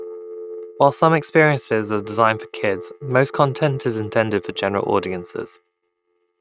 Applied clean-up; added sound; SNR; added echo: neural mask model RNNoise.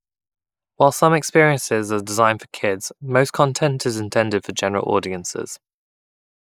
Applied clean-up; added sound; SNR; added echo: neural mask model Resemble Enhance denoiser.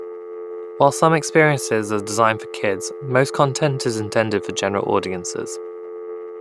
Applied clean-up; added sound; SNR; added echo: none; Telephone; 11 dB; none.